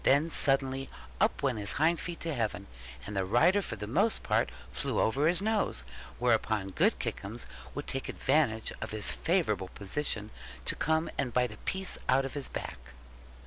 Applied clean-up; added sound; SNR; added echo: none; none; none; none.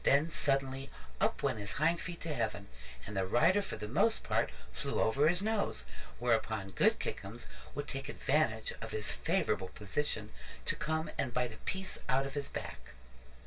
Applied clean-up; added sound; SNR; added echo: none; none; none; reverberation time 0.1 s.